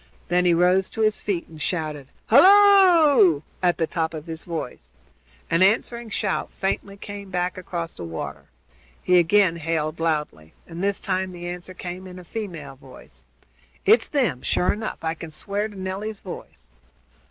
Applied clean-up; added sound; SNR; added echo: none; none; none; none.